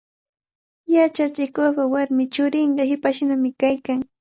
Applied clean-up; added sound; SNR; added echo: none; none; none; none.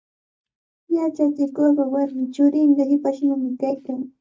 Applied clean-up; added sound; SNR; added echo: neural mask model DeepFilterNet 3.